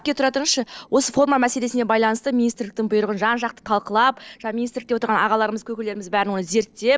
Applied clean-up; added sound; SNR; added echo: neural separator model SepFormer DNS4.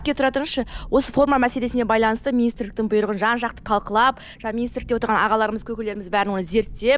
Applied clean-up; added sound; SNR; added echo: none; Thunderstorm; 19 dB; none.